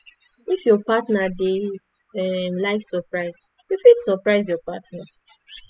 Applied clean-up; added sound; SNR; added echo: classical method spectral subtraction.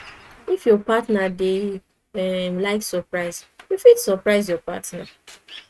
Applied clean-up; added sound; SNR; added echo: neural mask model RNNoise.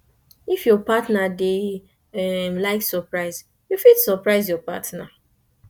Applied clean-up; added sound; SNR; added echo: none; none; none; none.